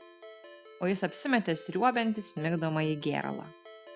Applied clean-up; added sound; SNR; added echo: none; Ringtone; 19 dB; none.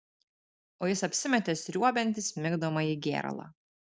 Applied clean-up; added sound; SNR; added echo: none; none; none; none.